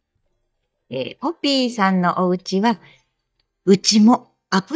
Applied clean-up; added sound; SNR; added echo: neural mask model DeepFilterNet 3.